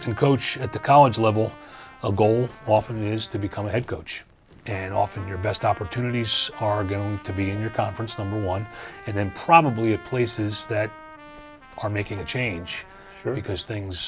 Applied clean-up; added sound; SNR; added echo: none; Trumpet; 20 dB; none.